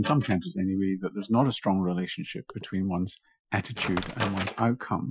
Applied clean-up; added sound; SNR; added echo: classical method Wiener filter.